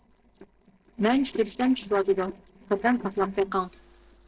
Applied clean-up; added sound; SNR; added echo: neural separator model SepFormer DNS4.